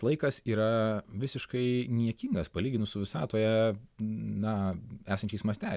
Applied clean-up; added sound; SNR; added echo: none; none; none; none.